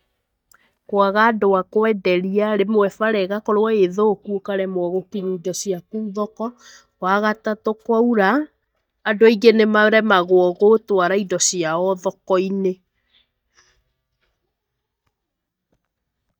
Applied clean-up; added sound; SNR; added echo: neural mask model DeepFilterNet 3.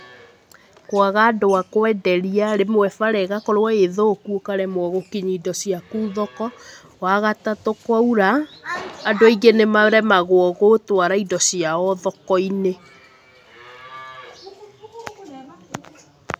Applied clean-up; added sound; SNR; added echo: none; none; none; none.